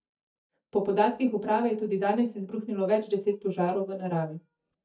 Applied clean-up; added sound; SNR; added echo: neural mask model DeepFilterNet 3.